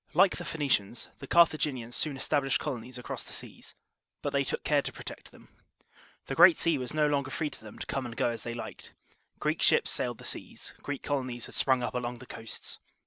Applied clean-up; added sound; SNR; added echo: none; none; none; none.